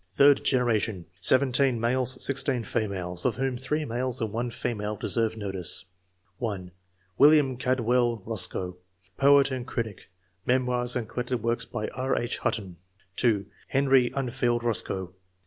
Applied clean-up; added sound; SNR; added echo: none; none; none; none.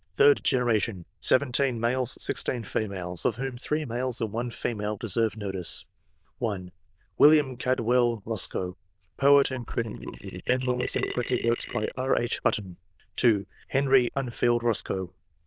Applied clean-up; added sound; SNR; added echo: neural diffusion model UNIVERSE++.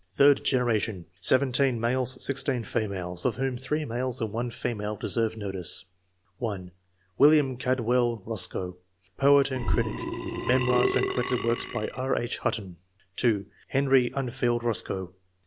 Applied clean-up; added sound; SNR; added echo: none; Burping, eructation; 2 dB; none.